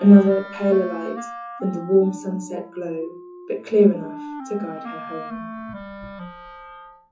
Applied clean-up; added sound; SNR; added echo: classical method WPE with log-MMSE.